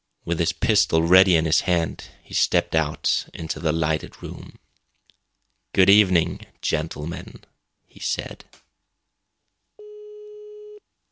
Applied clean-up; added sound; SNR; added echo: none; Telephone; 12 dB; none.